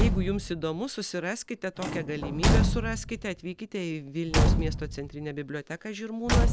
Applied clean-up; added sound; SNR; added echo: none; Slam / Truck / Car; -5 dB; none.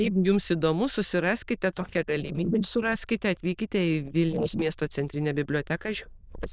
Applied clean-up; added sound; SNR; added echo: neural diffusion model UNIVERSE++.